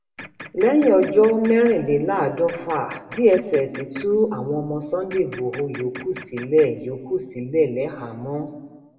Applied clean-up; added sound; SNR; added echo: none; Printer; 18 dB; reverberation time 0.9 s.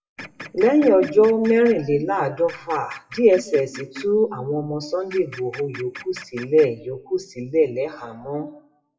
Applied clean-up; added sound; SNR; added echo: classical method WPE with log-MMSE.